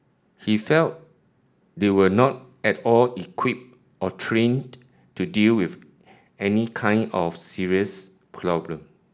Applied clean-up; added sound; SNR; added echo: none; none; none; none.